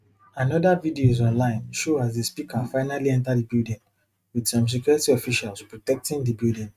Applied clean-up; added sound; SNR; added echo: neural mask model RNNoise.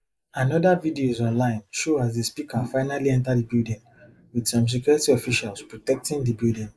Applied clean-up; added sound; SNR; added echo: neural mask model Resemble Enhance denoiser.